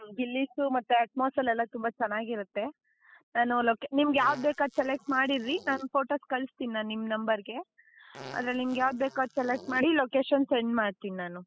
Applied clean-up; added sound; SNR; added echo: classical method spectral subtraction.